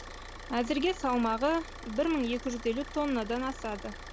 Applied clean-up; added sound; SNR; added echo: none; Idling / Car; 12 dB; none.